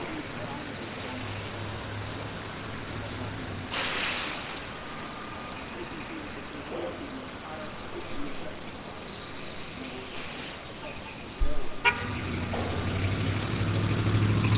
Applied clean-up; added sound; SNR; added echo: none; Motor vehicle (road); -5 dB; reverberation time 0.2 s.